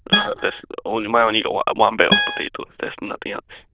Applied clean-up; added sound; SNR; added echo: neural diffusion model UNIVERSE++.